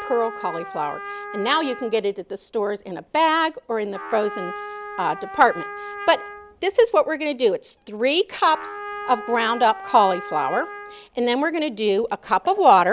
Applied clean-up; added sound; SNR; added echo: none; Trumpet; 14 dB; none.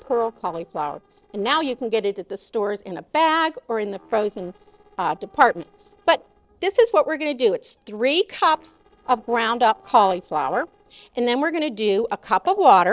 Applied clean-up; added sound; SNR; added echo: neural separator model SepFormer DNS4.